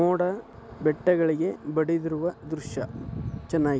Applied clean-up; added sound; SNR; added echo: none; none; none; none.